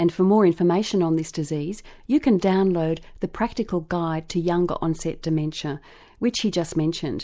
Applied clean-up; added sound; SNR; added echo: none; none; none; none.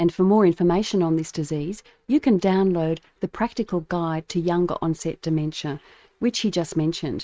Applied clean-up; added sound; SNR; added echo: neural mask model RNNoise.